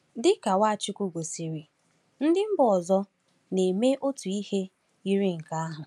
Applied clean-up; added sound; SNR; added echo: none; none; none; none.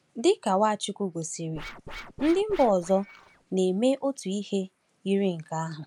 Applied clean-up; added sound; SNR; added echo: none; Scratching (performance technique); 15 dB; none.